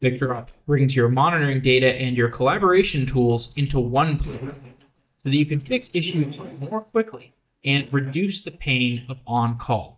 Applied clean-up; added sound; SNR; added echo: neural mask model DeepFilterNet 3.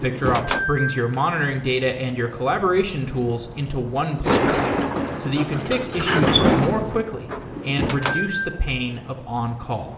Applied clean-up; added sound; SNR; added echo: none; Sliding door; 1 dB; reverberation time 1.6 s.